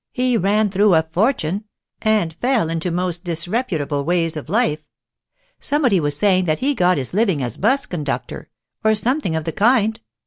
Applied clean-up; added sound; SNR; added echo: none; none; none; none.